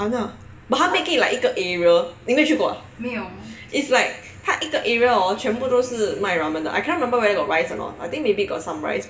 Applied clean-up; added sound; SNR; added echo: none; none; none; reverberation time 1.9 s.